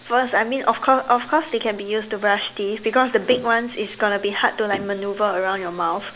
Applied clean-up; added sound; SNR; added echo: none; Motor vehicle (road); 17 dB; none.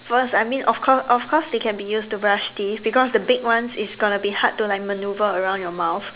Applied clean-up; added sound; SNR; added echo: none; none; none; none.